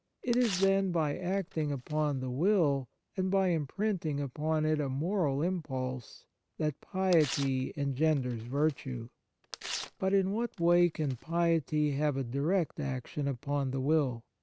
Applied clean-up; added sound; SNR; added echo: none; Tearing; 15 dB; none.